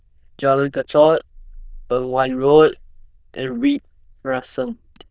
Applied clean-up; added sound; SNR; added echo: neural diffusion model UNIVERSE++.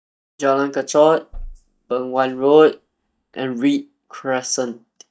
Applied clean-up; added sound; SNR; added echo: neural mask model DeepFilterNet 3.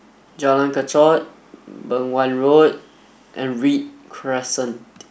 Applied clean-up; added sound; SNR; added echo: none; none; none; none.